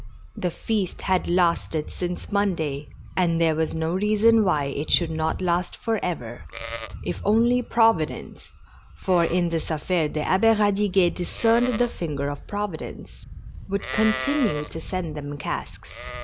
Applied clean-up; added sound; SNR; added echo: none; Livestock, farm animals, working animals; 12 dB; none.